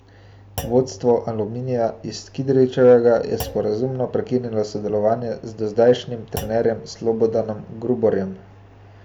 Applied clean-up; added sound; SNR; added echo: none; Thump, thud; 19 dB; none.